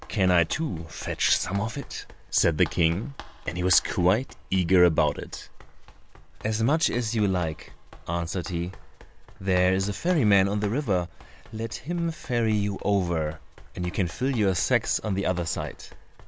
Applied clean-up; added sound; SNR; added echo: none; Run; 18 dB; none.